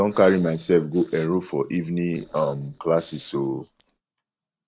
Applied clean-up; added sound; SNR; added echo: neural separator model SepFormer DNS4.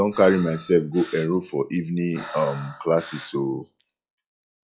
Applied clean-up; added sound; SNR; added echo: classical method log-MMSE.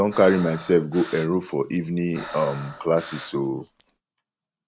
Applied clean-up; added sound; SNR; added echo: none; Breathing; 16 dB; none.